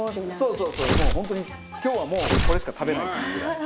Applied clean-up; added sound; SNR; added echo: none; Tearing; -3 dB; none.